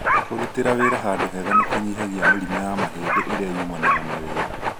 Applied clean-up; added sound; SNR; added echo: none; Train + Dog; -4 dB; none.